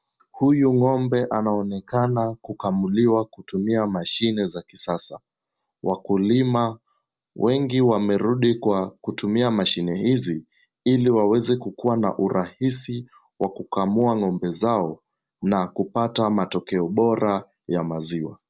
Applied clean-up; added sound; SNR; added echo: none; none; none; none.